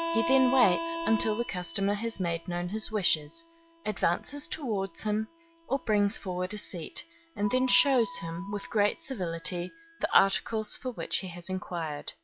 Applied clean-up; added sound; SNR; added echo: classical method log-MMSE.